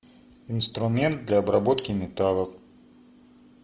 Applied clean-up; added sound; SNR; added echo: none; none; none; none.